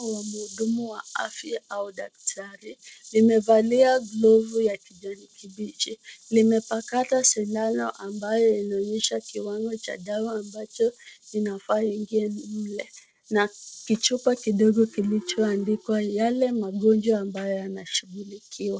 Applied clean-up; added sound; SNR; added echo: neural mask model RNNoise.